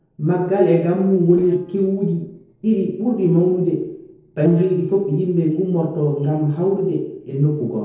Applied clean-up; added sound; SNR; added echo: neural separator model SepFormer DNS4.